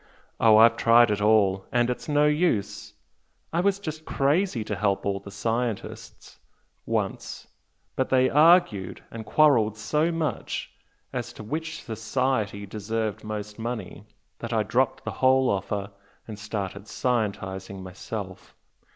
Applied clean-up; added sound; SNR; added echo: none; none; none; none.